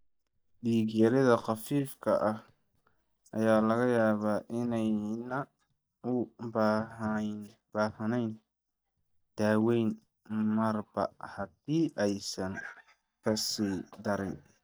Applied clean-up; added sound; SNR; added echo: neural mask model DeepFilterNet 3.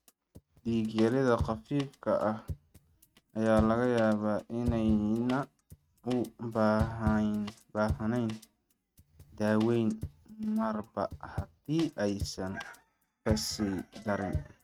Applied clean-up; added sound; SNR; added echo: neural mask model RNNoise.